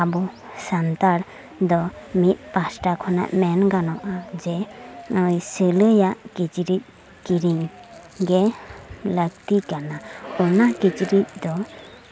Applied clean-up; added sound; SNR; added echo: none; Subway, metro, underground; 14 dB; none.